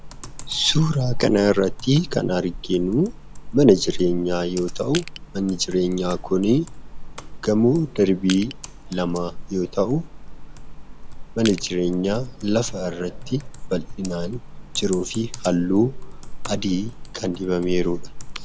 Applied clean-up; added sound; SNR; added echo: none; Crushing + Computer keyboard; 8 dB; none.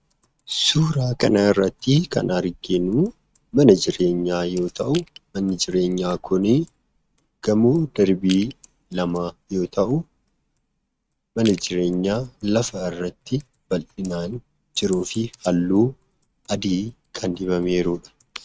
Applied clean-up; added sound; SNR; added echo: neural mask model RNNoise.